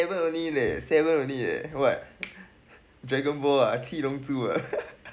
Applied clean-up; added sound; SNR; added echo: none; none; none; none.